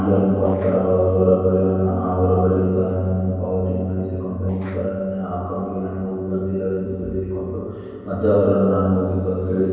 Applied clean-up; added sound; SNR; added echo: neural separator model SepFormer DNS4.